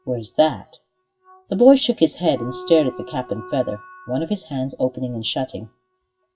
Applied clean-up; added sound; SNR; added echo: classical method WPE with log-MMSE.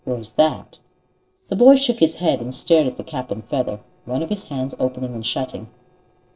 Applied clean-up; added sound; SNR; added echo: neural separator model SepFormer DNS4.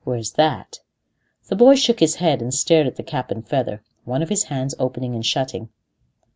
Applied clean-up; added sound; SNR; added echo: none; none; none; none.